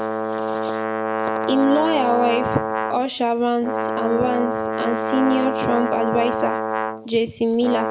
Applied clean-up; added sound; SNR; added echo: none; Brass instrument; 2 dB; reverberation time 0.6 s.